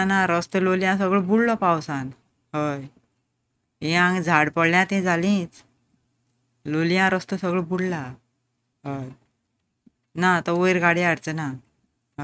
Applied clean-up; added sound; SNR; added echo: neural mask model RNNoise.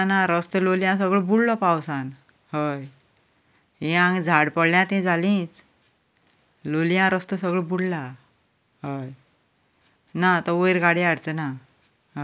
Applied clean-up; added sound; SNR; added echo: none; none; none; none.